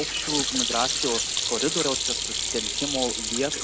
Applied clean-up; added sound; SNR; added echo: none; Wild animals + Sink (filling or washing) / Hands; -3 dB; none.